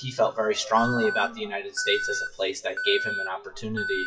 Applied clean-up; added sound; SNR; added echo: classical method WPE with log-MMSE.